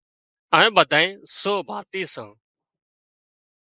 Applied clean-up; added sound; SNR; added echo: neural mask model Resemble Enhance denoiser.